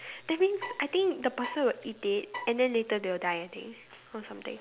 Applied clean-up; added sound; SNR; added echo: none; Bowed string instrument; 13 dB; none.